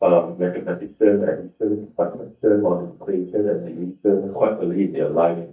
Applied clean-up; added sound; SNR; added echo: neural mask model DeepFilterNet 3.